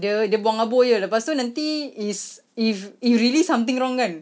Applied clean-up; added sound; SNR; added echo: none; none; none; none.